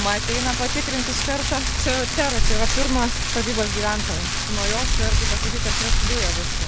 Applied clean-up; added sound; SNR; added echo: none; Rain; -2 dB; none.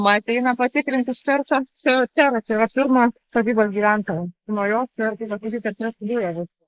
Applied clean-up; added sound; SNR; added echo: neural mask model Resemble Enhance denoiser.